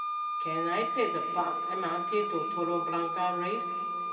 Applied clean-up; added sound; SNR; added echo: none; Wind instrument, woodwind instrument; -1 dB; reverberation time 2.9 s.